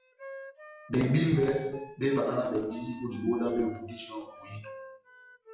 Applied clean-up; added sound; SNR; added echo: classical method WPE with log-MMSE.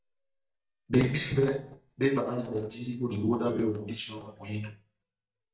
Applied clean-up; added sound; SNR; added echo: neural mask model DeepFilterNet 3.